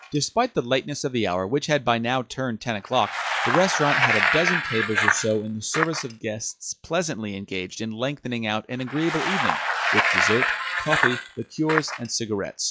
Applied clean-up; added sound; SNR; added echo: classical method log-MMSE.